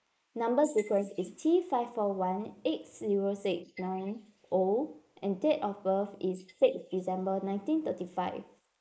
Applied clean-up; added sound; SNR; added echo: neural mask model Resemble Enhance denoiser.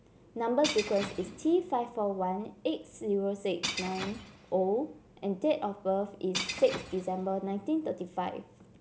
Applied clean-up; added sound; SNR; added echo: none; Shatter / Crushing; 10 dB; none.